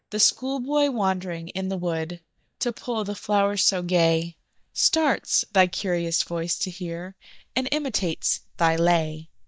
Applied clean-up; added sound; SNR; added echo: neural mask model DeepFilterNet 3.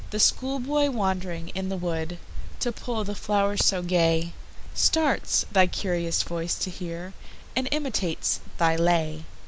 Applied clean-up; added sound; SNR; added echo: none; Cricket; 5 dB; none.